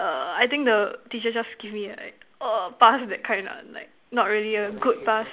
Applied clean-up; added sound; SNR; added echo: none; none; none; none.